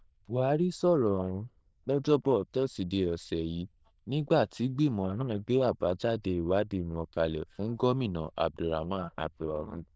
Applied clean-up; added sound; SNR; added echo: neural diffusion model UNIVERSE++.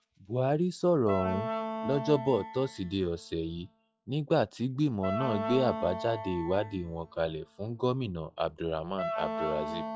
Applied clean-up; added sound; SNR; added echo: classical method log-MMSE.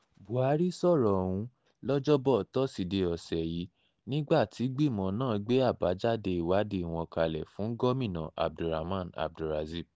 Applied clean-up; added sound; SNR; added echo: none; none; none; none.